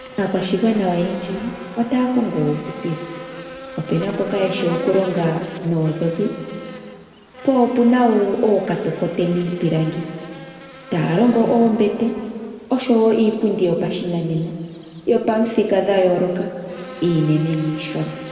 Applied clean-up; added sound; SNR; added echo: none; Buzz; 17 dB; reverberation time 2.1 s.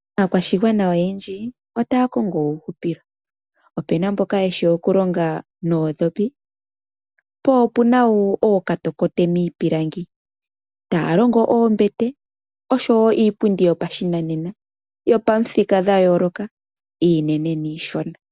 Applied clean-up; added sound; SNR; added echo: none; none; none; none.